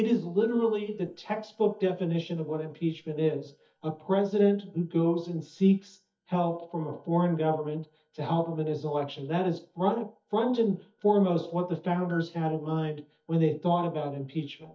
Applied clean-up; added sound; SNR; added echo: neural mask model DeepFilterNet 3.